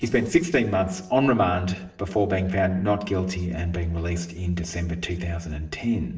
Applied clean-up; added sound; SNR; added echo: neural separator model SepFormer DNS4.